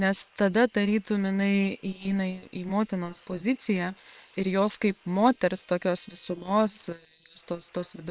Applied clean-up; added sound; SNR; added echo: neural separator model SepFormer WHAM!.